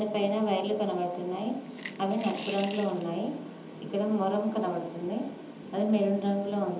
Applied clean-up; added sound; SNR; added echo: none; Coin (dropping) / Glass; 14 dB; reverberation time 1.2 s.